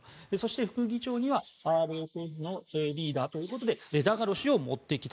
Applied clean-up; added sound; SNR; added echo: neural mask model Resemble Enhance denoiser.